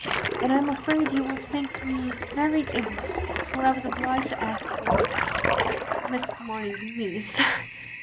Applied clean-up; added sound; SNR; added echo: none; Toilet flush; 2 dB; none.